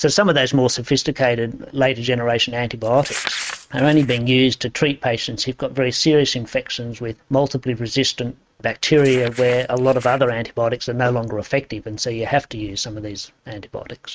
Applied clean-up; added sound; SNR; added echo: neural mask model RNNoise.